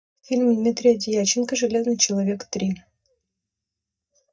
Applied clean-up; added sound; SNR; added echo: neural mask model DeepFilterNet 3.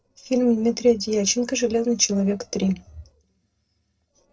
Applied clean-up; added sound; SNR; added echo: neural separator model SepFormer DNS4.